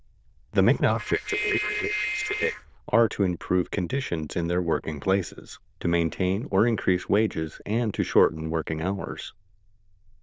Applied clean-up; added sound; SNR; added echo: neural diffusion model UNIVERSE++.